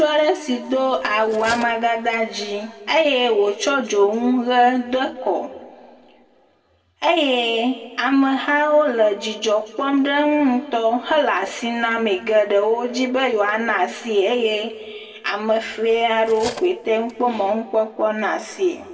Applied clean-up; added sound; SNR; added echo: none; Cutlery, silverware; 17 dB; reverberation time 1.8 s.